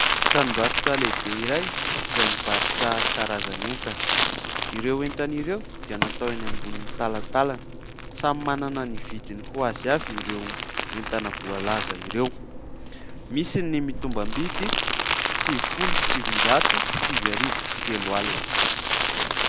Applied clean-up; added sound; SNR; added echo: none; Crumpling, crinkling; -2 dB; none.